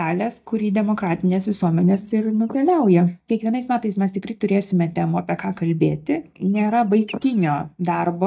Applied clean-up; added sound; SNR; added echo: neural mask model DeepFilterNet 3.